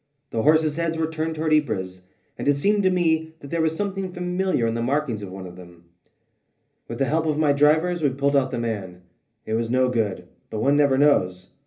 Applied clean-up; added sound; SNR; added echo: none; none; none; reverberation time 0.3 s.